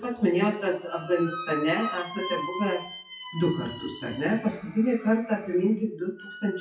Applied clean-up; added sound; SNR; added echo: classical method WPE with log-MMSE.